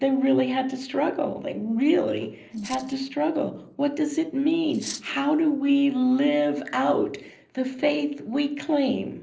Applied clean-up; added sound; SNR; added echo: neural separator model SepFormer DNS4.